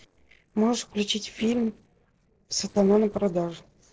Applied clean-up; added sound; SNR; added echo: neural separator model SepFormer DNS4.